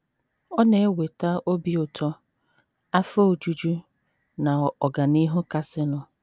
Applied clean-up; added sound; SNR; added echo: none; none; none; none.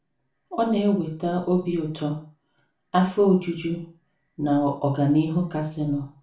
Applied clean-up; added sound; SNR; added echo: none; none; none; reverberation time 0.3 s.